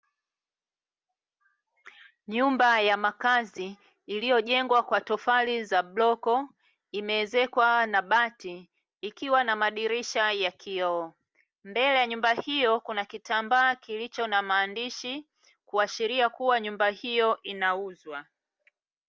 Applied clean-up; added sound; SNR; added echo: none; none; none; none.